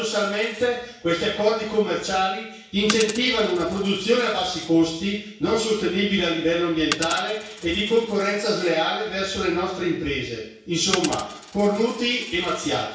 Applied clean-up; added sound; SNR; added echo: none; Coin (dropping); 15 dB; reverberation time 0.6 s.